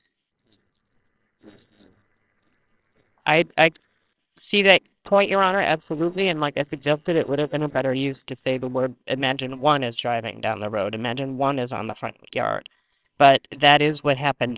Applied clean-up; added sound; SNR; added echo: neural separator model SepFormer WHAMR!.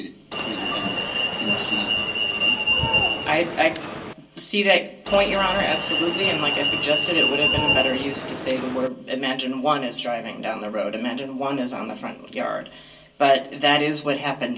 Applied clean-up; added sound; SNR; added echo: none; Alarm; -1 dB; reverberation time 0.2 s.